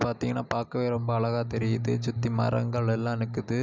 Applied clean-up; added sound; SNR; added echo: none; Bass guitar; 3 dB; none.